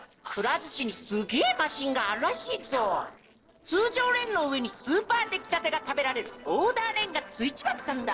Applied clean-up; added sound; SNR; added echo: neural separator model SepFormer DNS4.